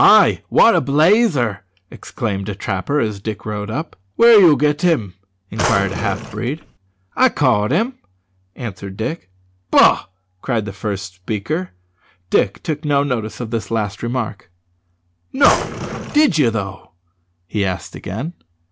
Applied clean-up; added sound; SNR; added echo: none; Drawer open or close; 6 dB; none.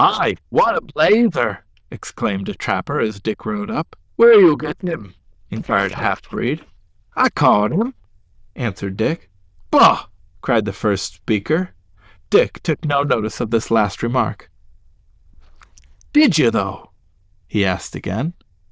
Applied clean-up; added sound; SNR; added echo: neural diffusion model UNIVERSE++.